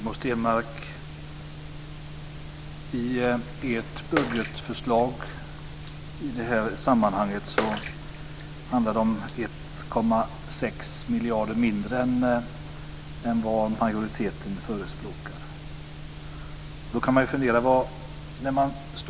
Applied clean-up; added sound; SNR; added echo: none; Bathtub (filling or washing) / Water / Splash, splatter; 10 dB; none.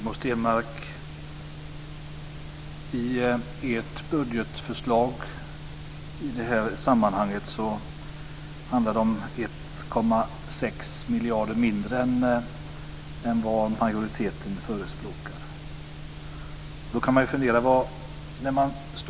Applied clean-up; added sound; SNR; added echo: none; none; none; none.